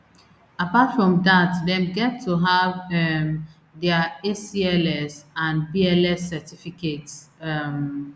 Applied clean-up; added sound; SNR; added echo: none; none; none; none.